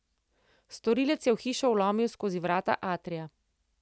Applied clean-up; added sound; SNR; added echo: none; none; none; none.